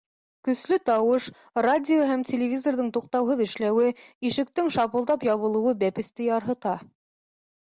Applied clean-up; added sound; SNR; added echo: none; none; none; none.